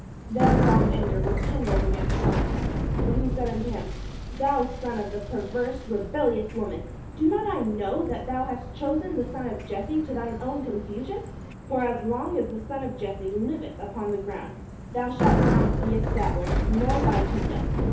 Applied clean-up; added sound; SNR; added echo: none; Bicycle; -2 dB; reverberation time 0.5 s.